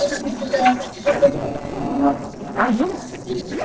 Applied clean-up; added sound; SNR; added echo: neural separator model SepFormer DNS4.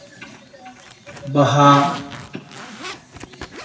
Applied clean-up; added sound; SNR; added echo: none; Zipper (clothing); 14 dB; reverberation time 1.1 s.